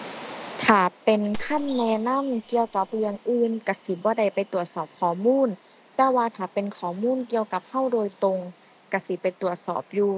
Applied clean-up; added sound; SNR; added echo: none; Gunshot, gunfire; 13 dB; none.